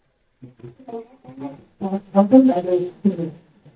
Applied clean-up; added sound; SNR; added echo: neural mask model DeepFilterNet 3.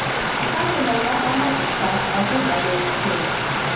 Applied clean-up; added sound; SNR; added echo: none; Stream; -3 dB; reverberation time 0.6 s.